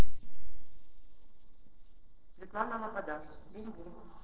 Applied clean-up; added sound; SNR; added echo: neural separator model SepFormer DNS4.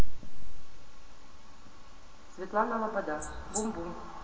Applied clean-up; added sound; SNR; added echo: none; Wild animals; 13 dB; reverberation time 1.3 s.